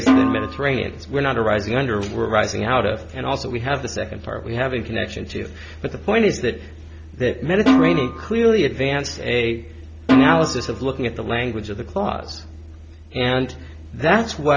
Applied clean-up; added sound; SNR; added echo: none; Snare drum; 0 dB; none.